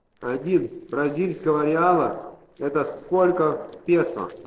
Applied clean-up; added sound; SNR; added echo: neural separator model SepFormer DNS4.